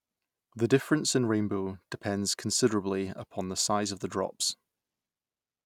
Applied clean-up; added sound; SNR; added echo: none; none; none; none.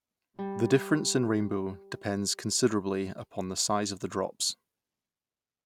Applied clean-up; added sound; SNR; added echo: none; Guitar; 13 dB; none.